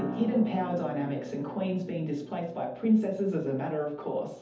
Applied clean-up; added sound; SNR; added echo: none; Acoustic guitar; 12 dB; reverberation time 0.6 s.